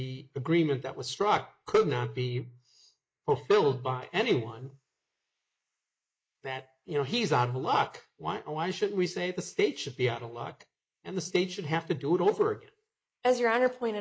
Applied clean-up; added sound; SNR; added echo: neural mask model Resemble Enhance denoiser.